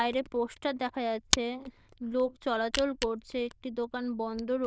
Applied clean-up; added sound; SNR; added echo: neural diffusion model UNIVERSE++.